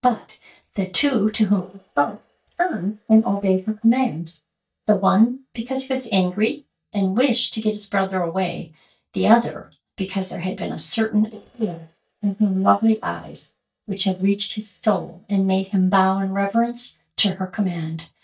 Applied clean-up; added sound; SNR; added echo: neural mask model DeepFilterNet 3.